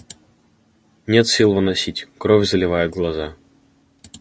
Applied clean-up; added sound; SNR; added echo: none; none; none; none.